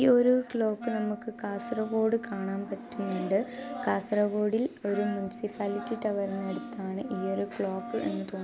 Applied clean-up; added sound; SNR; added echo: none; Wind instrument, woodwind instrument; 13 dB; none.